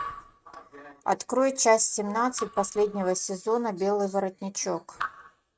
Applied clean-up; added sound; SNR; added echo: neural mask model RNNoise.